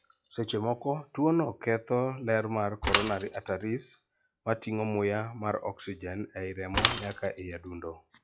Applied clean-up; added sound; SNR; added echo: classical method log-MMSE.